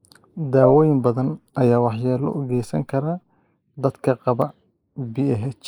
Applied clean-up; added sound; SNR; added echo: neural mask model Resemble Enhance denoiser.